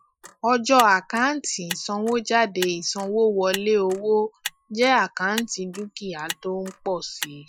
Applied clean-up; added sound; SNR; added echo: classical method Wiener filter.